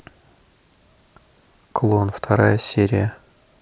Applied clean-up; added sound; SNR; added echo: none; none; none; none.